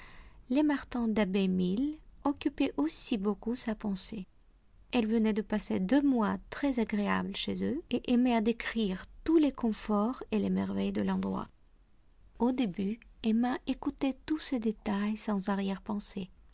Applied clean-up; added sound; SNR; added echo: none; none; none; none.